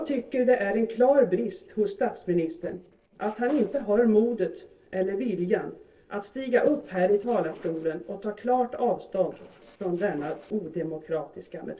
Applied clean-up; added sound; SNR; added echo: neural separator model SepFormer DNS4.